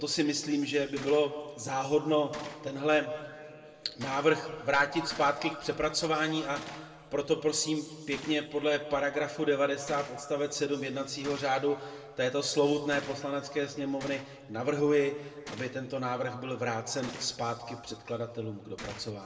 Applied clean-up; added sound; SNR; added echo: none; Gunshot, gunfire; 20 dB; reverberation time 1.5 s.